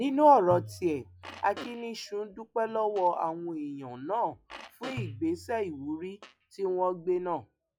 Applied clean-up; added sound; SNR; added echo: classical method log-MMSE.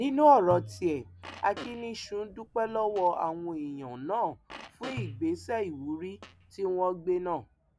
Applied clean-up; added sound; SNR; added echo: none; Tabla + Fart; 15 dB; none.